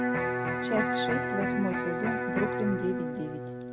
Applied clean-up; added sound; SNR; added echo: none; Electric guitar; -3 dB; none.